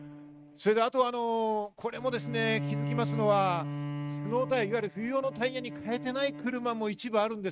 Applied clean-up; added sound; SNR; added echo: neural mask model RNNoise.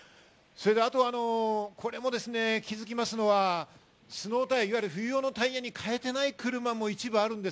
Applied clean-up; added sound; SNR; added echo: none; none; none; none.